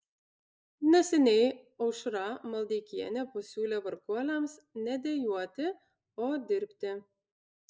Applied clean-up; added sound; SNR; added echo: neural mask model Resemble Enhance denoiser.